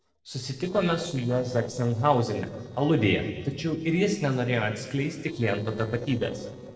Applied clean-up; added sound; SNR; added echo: neural separator model SepFormer DNS4.